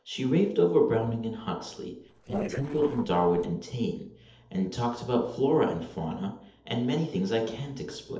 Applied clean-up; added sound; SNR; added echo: neural separator model SepFormer DNS4.